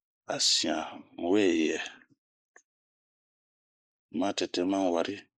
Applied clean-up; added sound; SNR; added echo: neural mask model Resemble Enhance denoiser.